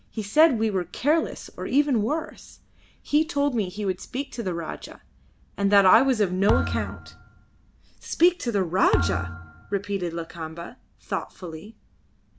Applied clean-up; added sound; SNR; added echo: none; Thump, thud; 6 dB; none.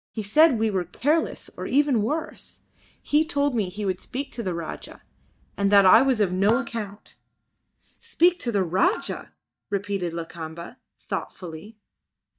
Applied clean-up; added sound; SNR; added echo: neural mask model DeepFilterNet 3.